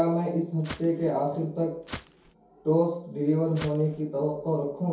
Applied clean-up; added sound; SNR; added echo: none; Walk, footsteps; 15 dB; reverberation time 0.6 s.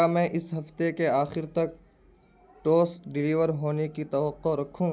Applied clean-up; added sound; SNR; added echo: none; none; none; none.